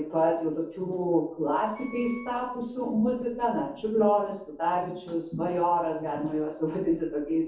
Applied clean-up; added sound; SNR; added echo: none; Wind instrument, woodwind instrument; 20 dB; reverberation time 0.6 s.